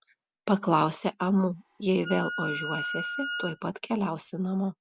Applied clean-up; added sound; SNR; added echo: none; Wind instrument, woodwind instrument; 7 dB; none.